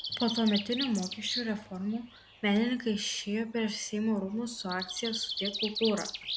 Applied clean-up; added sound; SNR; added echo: none; Bird; 8 dB; none.